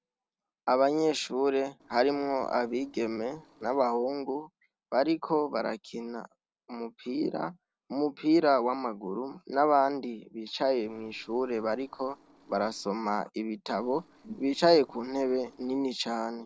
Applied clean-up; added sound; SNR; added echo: neural separator model SepFormer DNS4.